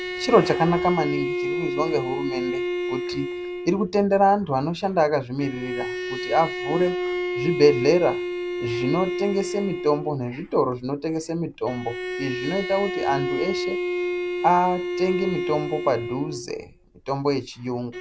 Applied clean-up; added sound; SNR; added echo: none; Bowed string instrument; 5 dB; none.